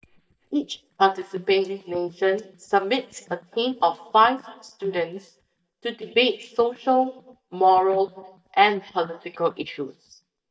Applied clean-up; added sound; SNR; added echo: neural mask model DeepFilterNet 3.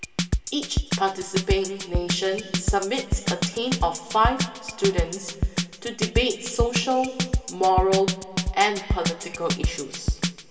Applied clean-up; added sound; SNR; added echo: none; Drum kit; 1 dB; reverberation time 2.3 s.